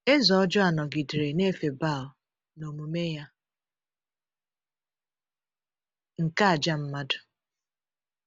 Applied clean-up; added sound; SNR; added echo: none; none; none; none.